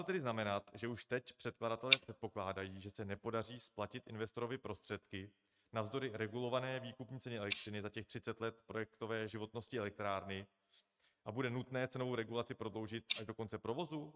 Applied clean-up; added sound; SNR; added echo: neural mask model RNNoise.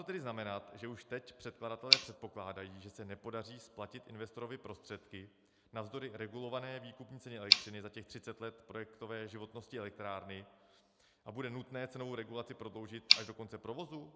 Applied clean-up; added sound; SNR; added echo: none; Tick; -5 dB; none.